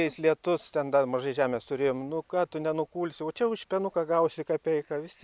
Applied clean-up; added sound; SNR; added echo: none; none; none; none.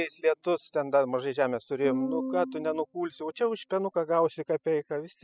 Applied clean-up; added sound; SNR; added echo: classical method spectral subtraction.